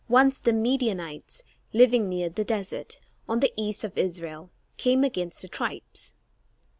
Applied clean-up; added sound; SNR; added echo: none; none; none; none.